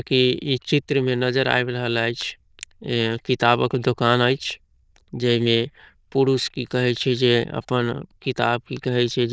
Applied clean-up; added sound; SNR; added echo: neural diffusion model UNIVERSE++.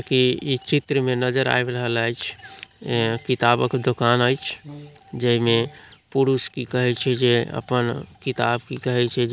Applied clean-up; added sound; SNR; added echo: none; Brass instrument; 20 dB; none.